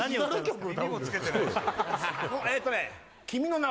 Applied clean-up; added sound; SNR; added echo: none; none; none; none.